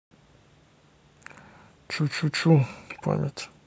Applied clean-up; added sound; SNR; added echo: none; none; none; none.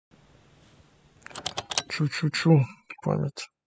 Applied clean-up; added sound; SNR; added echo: classical method spectral subtraction.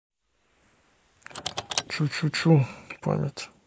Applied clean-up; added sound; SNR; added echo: neural mask model Resemble Enhance denoiser.